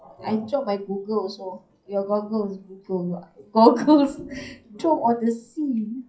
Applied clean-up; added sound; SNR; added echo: classical method WPE with log-MMSE.